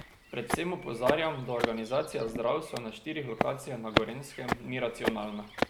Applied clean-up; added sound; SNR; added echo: none; Walk, footsteps; 2 dB; none.